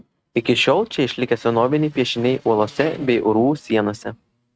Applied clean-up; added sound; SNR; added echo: neural mask model RNNoise.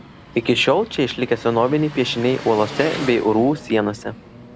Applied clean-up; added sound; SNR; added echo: none; Engine; 15 dB; none.